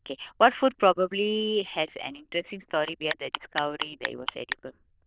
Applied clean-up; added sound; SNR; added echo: neural diffusion model UNIVERSE++.